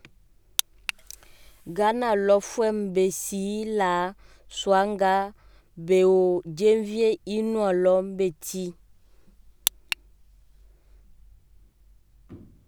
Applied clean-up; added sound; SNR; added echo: none; none; none; none.